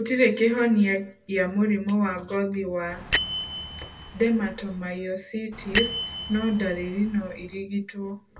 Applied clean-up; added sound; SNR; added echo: none; Bell; 7 dB; reverberation time 0.2 s.